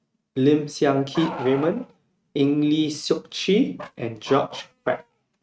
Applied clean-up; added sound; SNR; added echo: neural mask model RNNoise.